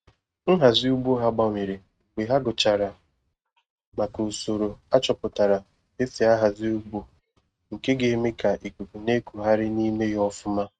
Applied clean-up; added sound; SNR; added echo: neural mask model RNNoise.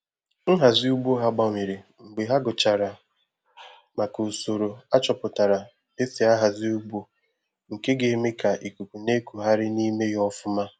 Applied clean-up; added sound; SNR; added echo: none; none; none; none.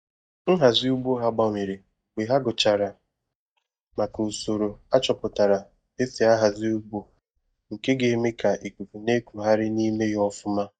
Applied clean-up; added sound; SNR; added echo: neural mask model DeepFilterNet 3.